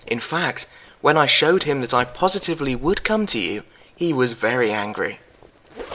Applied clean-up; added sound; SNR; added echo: none; Zipper (clothing); 19 dB; none.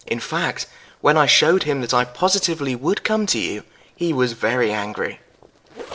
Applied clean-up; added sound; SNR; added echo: neural separator model SepFormer DNS4.